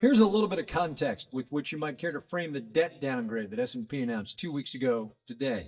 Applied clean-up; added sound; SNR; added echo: neural mask model DeepFilterNet 3.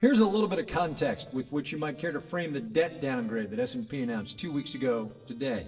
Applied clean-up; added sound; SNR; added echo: neural separator model SepFormer DNS4.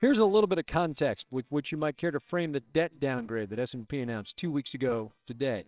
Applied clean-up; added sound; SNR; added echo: neural separator model SepFormer WHAMR!.